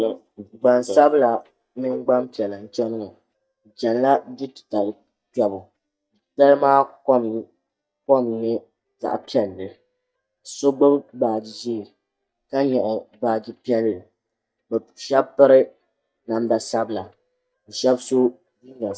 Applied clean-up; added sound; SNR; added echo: neural mask model DeepFilterNet 3.